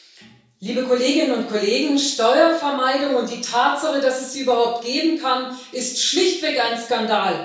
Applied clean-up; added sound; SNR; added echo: none; none; none; reverberation time 0.6 s.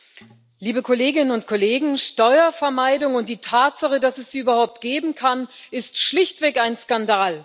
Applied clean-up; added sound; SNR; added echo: none; none; none; none.